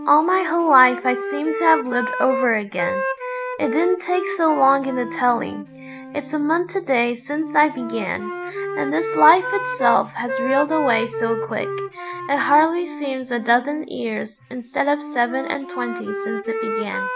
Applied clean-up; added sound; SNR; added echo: none; Wind instrument, woodwind instrument; 7 dB; none.